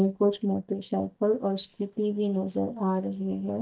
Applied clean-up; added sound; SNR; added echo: neural mask model DeepFilterNet 3.